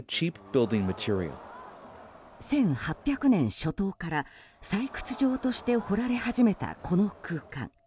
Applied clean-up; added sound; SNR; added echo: none; Crowd; 19 dB; none.